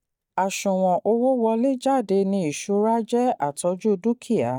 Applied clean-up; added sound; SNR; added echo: neural mask model DeepFilterNet 3.